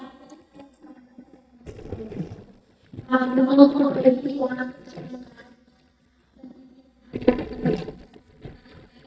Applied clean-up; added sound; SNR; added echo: neural mask model DeepFilterNet 3.